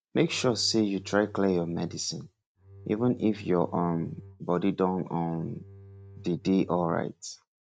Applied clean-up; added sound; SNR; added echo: neural mask model RNNoise.